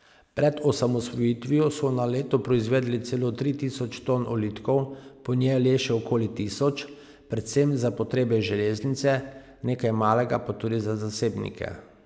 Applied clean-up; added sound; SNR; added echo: none; none; none; none.